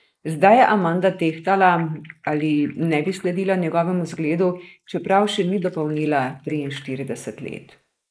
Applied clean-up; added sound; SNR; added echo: neural mask model Resemble Enhance denoiser.